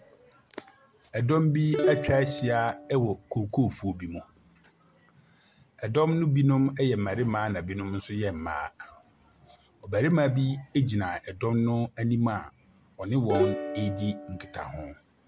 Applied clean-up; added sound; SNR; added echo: none; Plucked string instrument; 4 dB; none.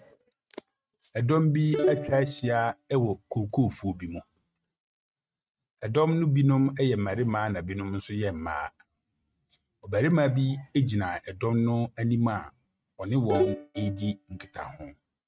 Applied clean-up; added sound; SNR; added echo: neural mask model RNNoise.